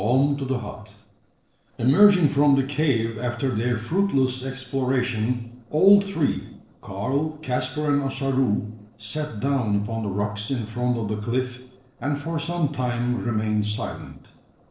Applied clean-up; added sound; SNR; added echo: neural separator model SepFormer DNS4.